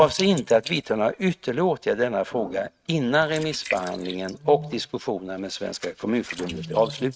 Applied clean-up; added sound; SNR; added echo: neural mask model RNNoise.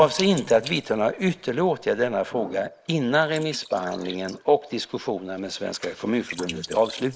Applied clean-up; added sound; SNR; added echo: neural mask model Resemble Enhance denoiser.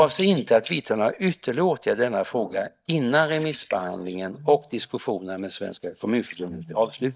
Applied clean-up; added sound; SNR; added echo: neural mask model DeepFilterNet 3.